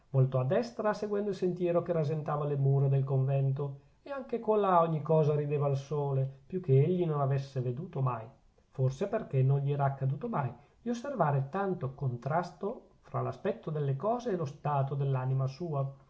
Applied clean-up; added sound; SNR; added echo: none; none; none; none.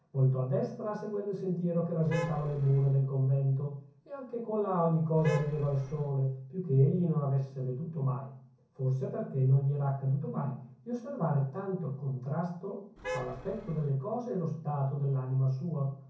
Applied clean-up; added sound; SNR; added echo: none; Traffic noise, roadway noise / Vehicle horn, car horn, honking; 10 dB; reverberation time 0.6 s.